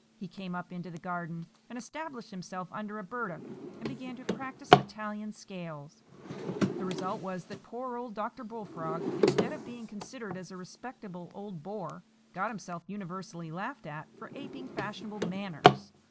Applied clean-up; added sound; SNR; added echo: none; Drawer open or close; -5 dB; none.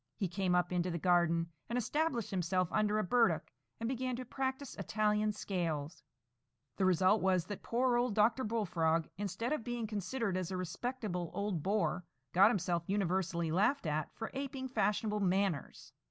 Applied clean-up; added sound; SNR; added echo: none; none; none; none.